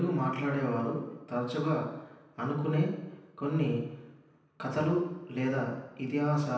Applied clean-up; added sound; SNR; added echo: none; none; none; reverberation time 0.9 s.